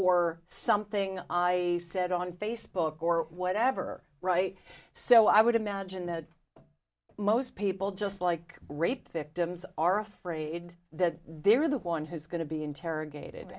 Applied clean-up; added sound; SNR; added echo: none; none; none; none.